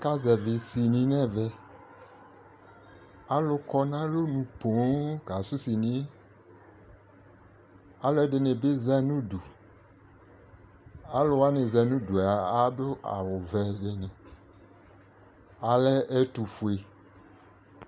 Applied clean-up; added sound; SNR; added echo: none; none; none; none.